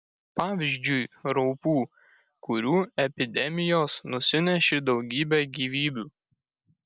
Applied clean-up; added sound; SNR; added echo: none; none; none; none.